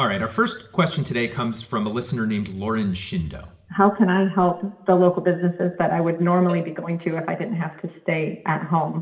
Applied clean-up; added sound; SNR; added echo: none; Cowbell; 19 dB; reverberation time 1.5 s.